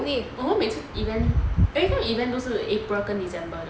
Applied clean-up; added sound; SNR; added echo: none; none; none; none.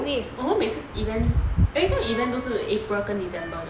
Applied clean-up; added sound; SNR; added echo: none; Meow; 18 dB; none.